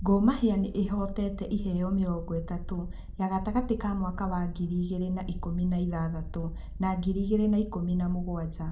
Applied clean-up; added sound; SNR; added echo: none; Purr; 8 dB; reverberation time 0.5 s.